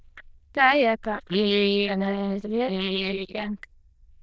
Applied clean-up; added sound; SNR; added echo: neural diffusion model UNIVERSE++.